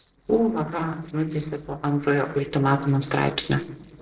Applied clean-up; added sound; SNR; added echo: neural separator model SepFormer DNS4.